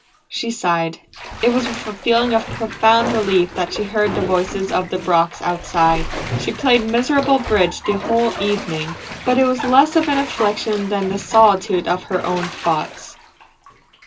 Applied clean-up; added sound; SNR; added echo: none; Bathtub (filling or washing); 11 dB; reverberation time 0.2 s.